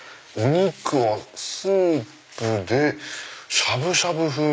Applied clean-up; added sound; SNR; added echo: none; none; none; none.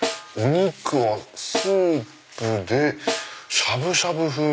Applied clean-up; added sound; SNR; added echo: none; Snare drum; 10 dB; none.